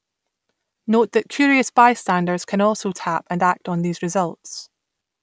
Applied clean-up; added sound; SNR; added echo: none; none; none; none.